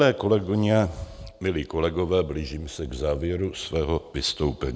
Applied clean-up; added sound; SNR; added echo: none; none; none; none.